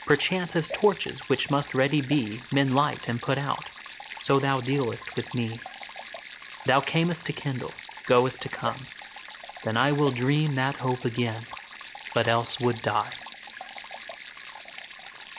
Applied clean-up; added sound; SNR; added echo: none; Stream; 13 dB; none.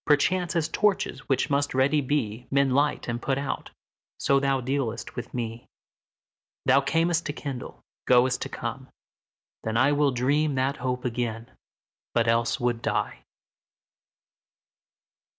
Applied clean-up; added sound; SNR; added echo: none; none; none; none.